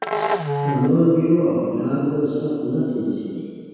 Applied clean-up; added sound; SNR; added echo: none; Musical instrument; 6 dB; reverberation time 2.0 s.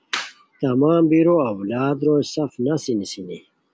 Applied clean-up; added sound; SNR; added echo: none; none; none; none.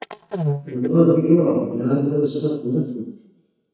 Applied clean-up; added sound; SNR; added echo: neural mask model DeepFilterNet 3.